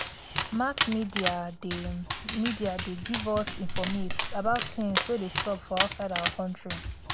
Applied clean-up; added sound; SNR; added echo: none; Dog; -2 dB; none.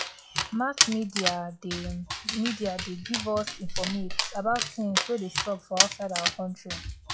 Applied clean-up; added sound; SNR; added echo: classical method log-MMSE.